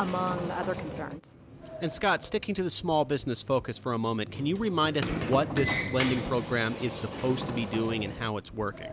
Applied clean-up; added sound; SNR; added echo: none; Sliding door; 7 dB; none.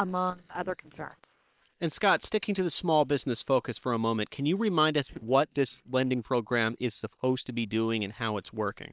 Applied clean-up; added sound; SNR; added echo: neural separator model SepFormer WHAM!.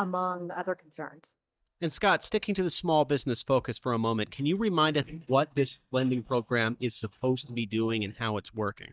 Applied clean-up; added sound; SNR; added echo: neural mask model DeepFilterNet 3.